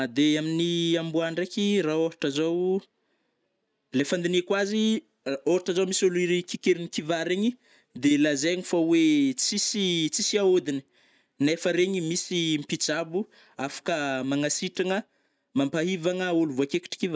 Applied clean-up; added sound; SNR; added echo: none; none; none; none.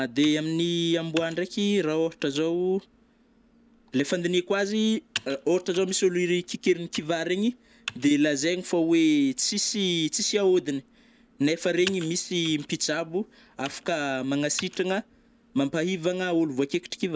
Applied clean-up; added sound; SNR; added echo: none; Computer keyboard; 20 dB; none.